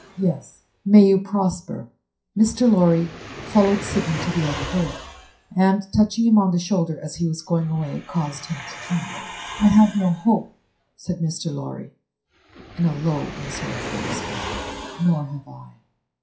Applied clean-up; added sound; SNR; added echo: classical method WPE with log-MMSE.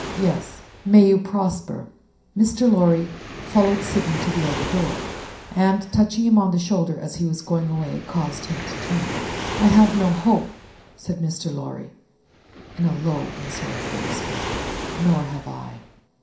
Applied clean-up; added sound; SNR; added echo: none; Waves, surf; 10 dB; reverberation time 0.5 s.